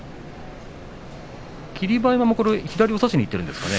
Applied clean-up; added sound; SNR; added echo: none; none; none; none.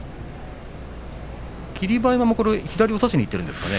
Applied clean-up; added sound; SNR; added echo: none; Fireworks; 15 dB; none.